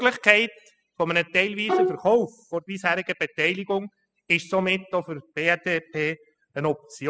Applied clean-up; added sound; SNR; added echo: classical method spectral subtraction.